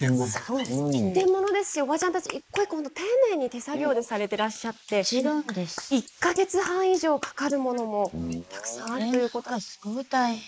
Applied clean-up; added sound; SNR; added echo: neural mask model Resemble Enhance denoiser.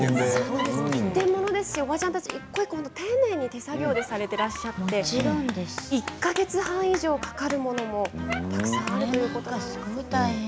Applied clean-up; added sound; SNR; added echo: none; Squeak + Clapping; 11 dB; none.